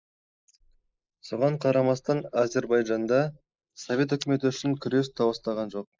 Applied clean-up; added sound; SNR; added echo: neural mask model Resemble Enhance denoiser.